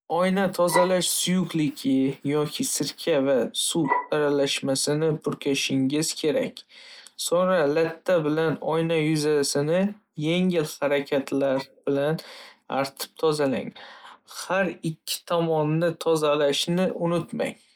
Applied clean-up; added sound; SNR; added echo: neural mask model Resemble Enhance denoiser.